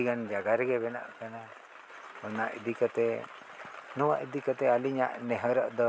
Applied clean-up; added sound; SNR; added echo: none; none; none; none.